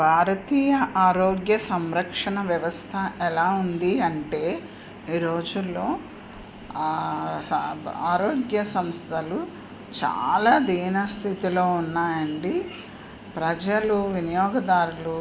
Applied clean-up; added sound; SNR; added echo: none; none; none; none.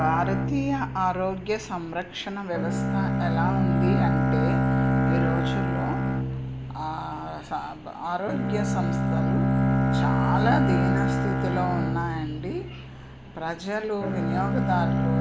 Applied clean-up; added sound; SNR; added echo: none; Bowed string instrument; -5 dB; none.